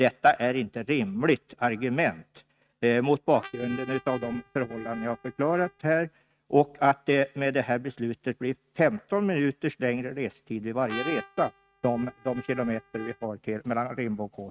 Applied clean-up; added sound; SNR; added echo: neural mask model RNNoise.